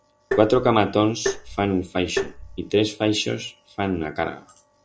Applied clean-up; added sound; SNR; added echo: none; Tap; 7 dB; none.